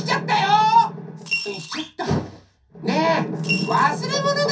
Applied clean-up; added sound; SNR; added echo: none; Coin (dropping) / Glass; 9 dB; reverberation time 0.3 s.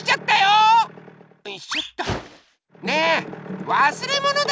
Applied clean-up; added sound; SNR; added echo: none; none; none; none.